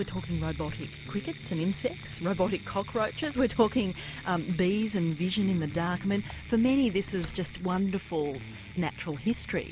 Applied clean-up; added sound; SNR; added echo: none; Slam; 19 dB; none.